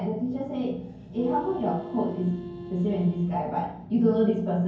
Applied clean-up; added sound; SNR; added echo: none; Wind instrument, woodwind instrument; 15 dB; reverberation time 0.9 s.